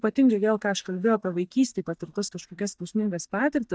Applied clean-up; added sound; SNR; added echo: neural mask model DeepFilterNet 3.